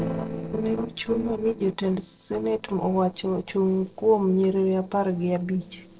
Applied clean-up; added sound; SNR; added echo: neural separator model SepFormer DNS4.